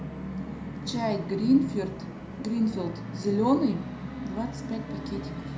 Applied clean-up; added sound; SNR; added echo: none; Musical instrument; 7 dB; reverberation time 0.4 s.